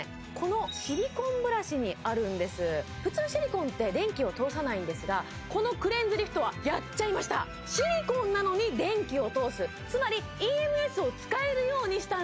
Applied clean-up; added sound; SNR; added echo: none; none; none; none.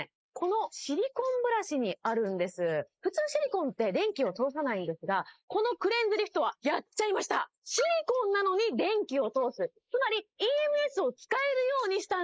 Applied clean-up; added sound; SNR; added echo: neural mask model Resemble Enhance denoiser.